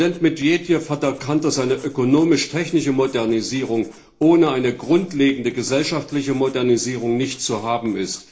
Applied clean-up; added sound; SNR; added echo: neural separator model SepFormer DNS4.